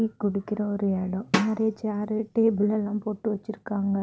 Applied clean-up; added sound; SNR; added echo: none; Drum; 6 dB; none.